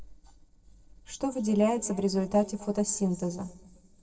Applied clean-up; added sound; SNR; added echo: neural separator model SepFormer DNS4.